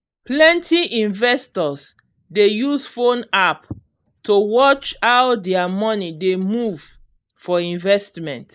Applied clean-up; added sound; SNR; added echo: neural mask model Resemble Enhance denoiser.